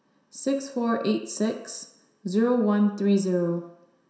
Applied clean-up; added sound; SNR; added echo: none; none; none; reverberation time 0.7 s.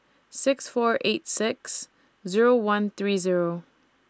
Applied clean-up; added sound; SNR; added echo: none; none; none; none.